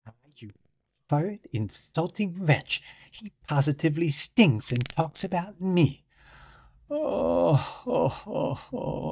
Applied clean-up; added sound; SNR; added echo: neural mask model DeepFilterNet 3.